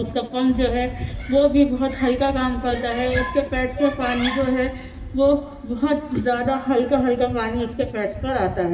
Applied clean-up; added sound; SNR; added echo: none; Thunder; 15 dB; reverberation time 2.2 s.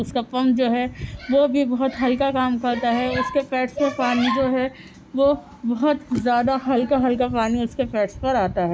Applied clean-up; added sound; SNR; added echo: none; none; none; none.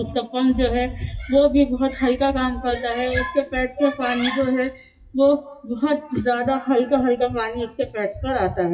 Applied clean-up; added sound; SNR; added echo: classical method WPE with log-MMSE.